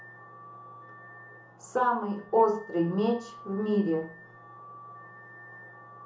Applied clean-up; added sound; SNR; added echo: none; Alarm / Car; 19 dB; reverberation time 0.7 s.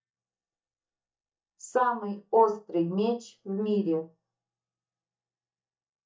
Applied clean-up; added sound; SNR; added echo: neural mask model DeepFilterNet 3.